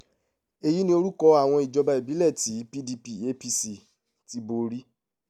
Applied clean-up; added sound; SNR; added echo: none; none; none; none.